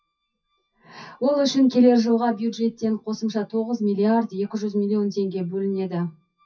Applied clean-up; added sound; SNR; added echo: classical method WPE with log-MMSE.